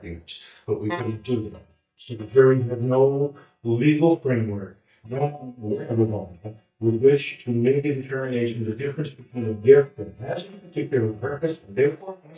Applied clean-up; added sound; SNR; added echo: neural mask model DeepFilterNet 3.